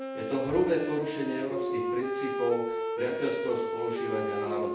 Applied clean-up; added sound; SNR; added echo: none; Wind instrument, woodwind instrument; 1 dB; reverberation time 0.9 s.